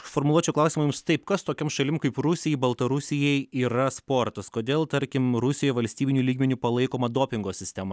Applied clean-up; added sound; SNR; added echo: none; none; none; none.